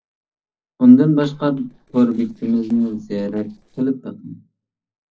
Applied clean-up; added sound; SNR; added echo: neural separator model SepFormer DNS4.